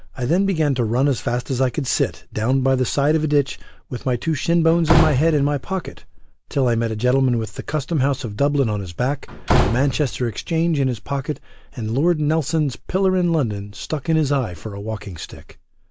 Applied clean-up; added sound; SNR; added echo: none; Slam / Wood; 4 dB; none.